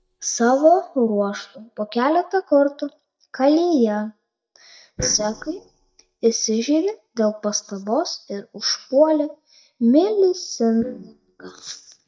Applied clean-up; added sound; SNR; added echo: neural mask model DeepFilterNet 3.